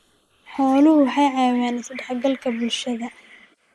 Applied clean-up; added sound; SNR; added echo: neural mask model Resemble Enhance denoiser.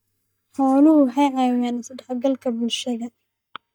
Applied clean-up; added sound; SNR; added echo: neural mask model DeepFilterNet 3.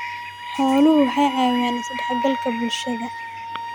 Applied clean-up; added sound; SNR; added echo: none; Bird vocalization, bird call, bird song + Wind instrument, woodwind instrument; 7 dB; none.